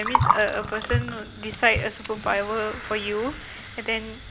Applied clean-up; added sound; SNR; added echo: none; Gurgling; 2 dB; none.